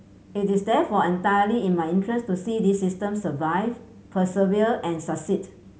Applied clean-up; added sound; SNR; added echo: none; none; none; none.